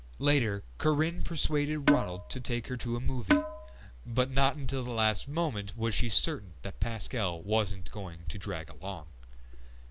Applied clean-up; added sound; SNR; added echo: none; Percussion; 1 dB; none.